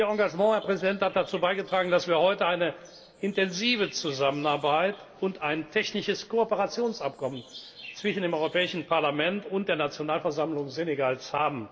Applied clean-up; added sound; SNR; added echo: neural separator model SepFormer DNS4.